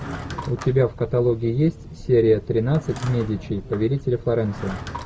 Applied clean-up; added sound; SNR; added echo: none; Drawer open or close / Wood; 16 dB; none.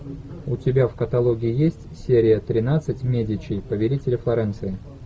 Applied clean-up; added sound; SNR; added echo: none; none; none; none.